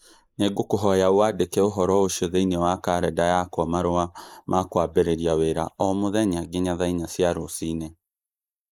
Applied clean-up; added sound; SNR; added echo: neural mask model Resemble Enhance denoiser.